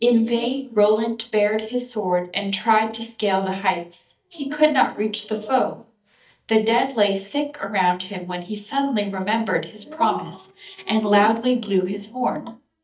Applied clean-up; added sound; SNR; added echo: neural mask model DeepFilterNet 3.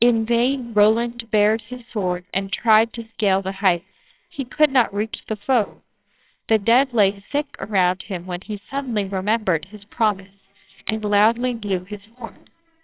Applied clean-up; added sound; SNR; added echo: neural separator model SepFormer WHAMR!.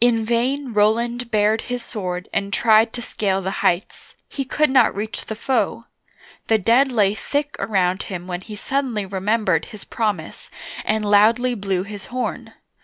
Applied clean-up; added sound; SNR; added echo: none; none; none; none.